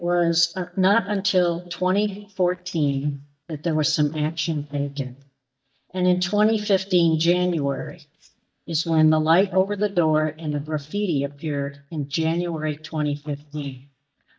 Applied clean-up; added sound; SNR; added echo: neural mask model DeepFilterNet 3.